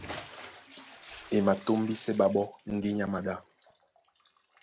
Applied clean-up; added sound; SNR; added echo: none; Bathtub (filling or washing) / Splash, splatter; 17 dB; none.